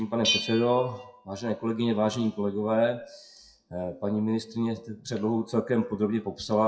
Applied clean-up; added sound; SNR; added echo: classical method WPE with log-MMSE.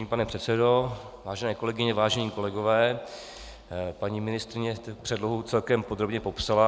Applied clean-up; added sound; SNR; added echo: none; none; none; none.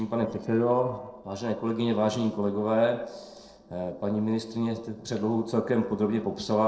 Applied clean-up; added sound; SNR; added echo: neural separator model SepFormer DNS4.